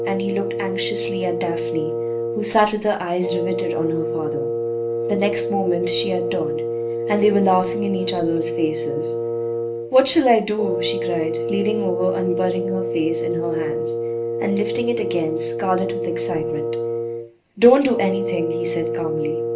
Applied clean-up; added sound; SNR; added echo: none; Wind instrument, woodwind instrument; 2 dB; reverberation time 0.3 s.